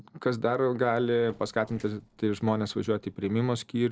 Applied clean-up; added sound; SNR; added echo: neural separator model SepFormer DNS4.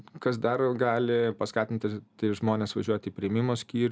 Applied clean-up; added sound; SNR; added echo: none; none; none; none.